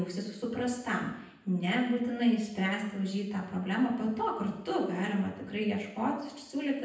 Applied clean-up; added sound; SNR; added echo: none; none; none; reverberation time 0.9 s.